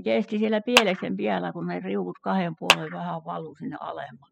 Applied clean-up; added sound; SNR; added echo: classical method spectral subtraction.